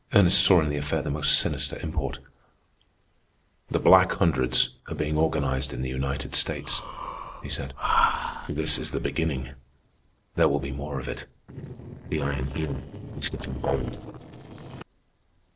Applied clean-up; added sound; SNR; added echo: neural separator model SepFormer DNS4.